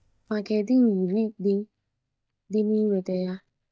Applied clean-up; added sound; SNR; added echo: neural mask model DeepFilterNet 3.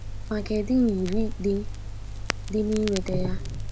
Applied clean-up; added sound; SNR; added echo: none; Crackle; 3 dB; none.